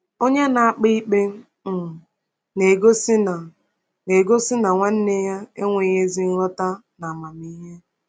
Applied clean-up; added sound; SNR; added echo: none; none; none; none.